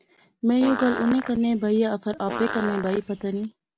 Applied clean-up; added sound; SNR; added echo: none; Fart; 10 dB; none.